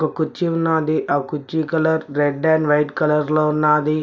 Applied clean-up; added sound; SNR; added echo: none; none; none; none.